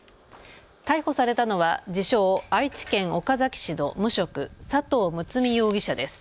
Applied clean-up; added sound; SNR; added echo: none; none; none; none.